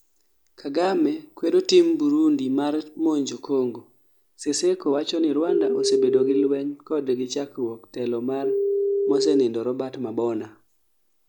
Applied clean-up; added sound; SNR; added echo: none; Telephone; -2 dB; none.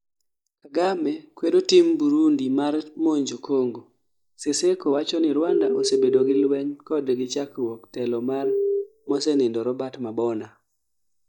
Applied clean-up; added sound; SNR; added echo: neural mask model DeepFilterNet 3.